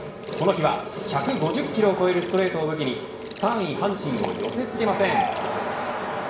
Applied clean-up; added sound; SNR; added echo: none; Insect; 2 dB; reverberation time 1.0 s.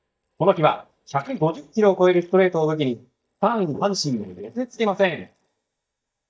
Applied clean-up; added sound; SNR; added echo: neural mask model DeepFilterNet 3.